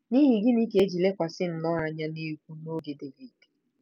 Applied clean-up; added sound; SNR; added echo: none; none; none; none.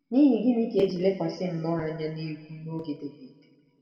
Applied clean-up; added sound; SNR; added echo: none; none; none; reverberation time 1.8 s.